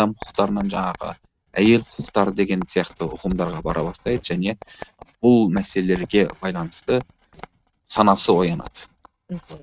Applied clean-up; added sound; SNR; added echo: neural mask model RNNoise.